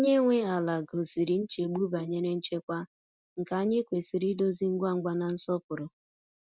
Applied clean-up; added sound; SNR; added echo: none; none; none; none.